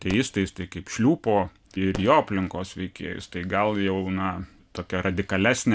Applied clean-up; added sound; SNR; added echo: none; Fireworks; 20 dB; none.